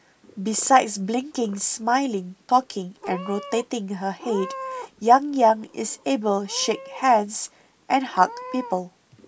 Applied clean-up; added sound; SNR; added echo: none; Meow / Purr; 17 dB; none.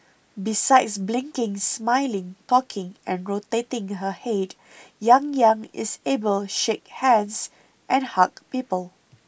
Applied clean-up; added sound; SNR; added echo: none; none; none; none.